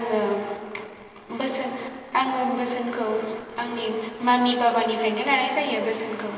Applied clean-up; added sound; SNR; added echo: none; none; none; reverberation time 2.5 s.